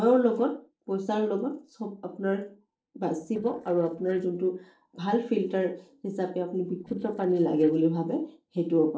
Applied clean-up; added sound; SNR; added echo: neural separator model SepFormer DNS4.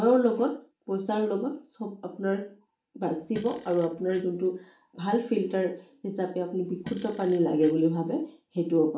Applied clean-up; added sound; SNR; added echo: none; Fart; 17 dB; reverberation time 0.4 s.